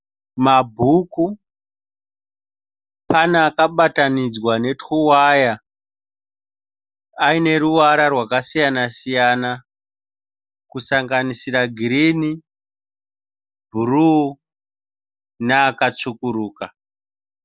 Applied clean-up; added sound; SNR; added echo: none; none; none; none.